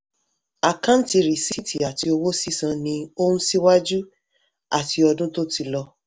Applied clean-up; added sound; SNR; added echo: none; none; none; none.